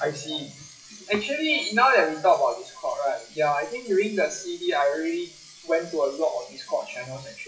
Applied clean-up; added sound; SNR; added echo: classical method WPE with log-MMSE.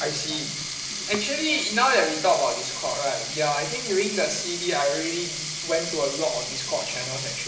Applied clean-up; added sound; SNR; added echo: none; Sink (filling or washing); 5 dB; reverberation time 1.1 s.